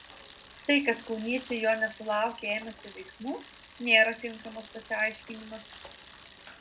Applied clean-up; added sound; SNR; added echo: none; Bicycle; 19 dB; reverberation time 0.3 s.